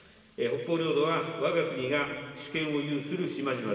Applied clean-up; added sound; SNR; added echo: none; none; none; reverberation time 2.2 s.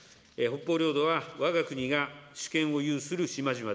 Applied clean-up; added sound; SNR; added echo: none; none; none; none.